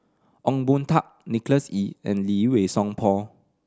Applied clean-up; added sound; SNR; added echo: none; none; none; none.